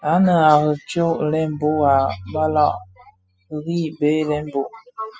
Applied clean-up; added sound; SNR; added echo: classical method spectral subtraction.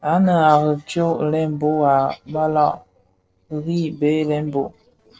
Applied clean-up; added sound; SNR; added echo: neural separator model SepFormer DNS4.